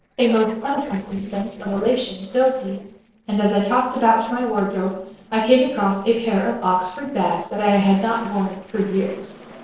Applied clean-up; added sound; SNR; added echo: neural separator model SepFormer DNS4.